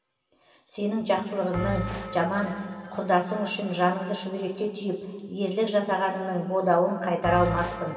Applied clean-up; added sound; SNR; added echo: none; Bell; 12 dB; reverberation time 2.4 s.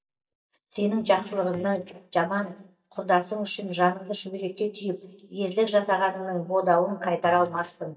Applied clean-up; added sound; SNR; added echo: neural mask model DeepFilterNet 3.